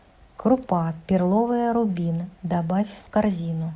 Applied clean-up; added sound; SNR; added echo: none; none; none; none.